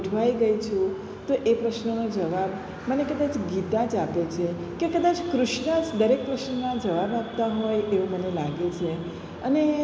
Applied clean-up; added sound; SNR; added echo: none; none; none; none.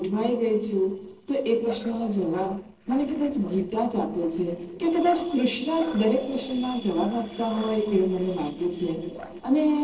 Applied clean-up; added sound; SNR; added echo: neural separator model SepFormer DNS4.